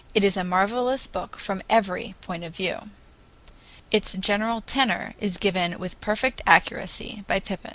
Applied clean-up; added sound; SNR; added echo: none; none; none; none.